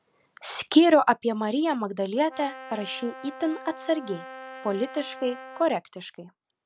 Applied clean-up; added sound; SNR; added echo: none; Brass instrument; 16 dB; none.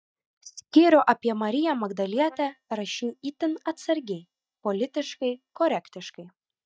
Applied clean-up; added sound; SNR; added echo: neural mask model DeepFilterNet 3.